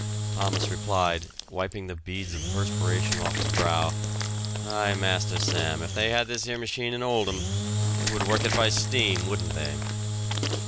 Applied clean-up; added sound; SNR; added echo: none; Engine / Drill; -1 dB; none.